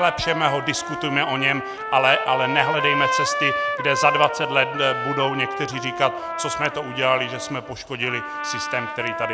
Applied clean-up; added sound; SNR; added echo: none; Trumpet; 4 dB; none.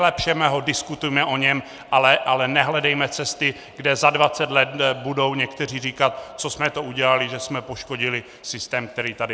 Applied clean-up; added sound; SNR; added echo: none; none; none; none.